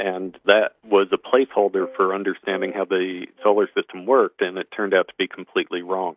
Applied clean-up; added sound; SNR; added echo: neural mask model DeepFilterNet 3.